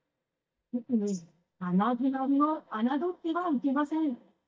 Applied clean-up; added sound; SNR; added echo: neural mask model DeepFilterNet 3.